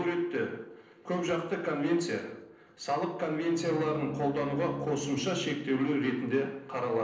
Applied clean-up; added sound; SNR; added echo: neural separator model SepFormer DNS4.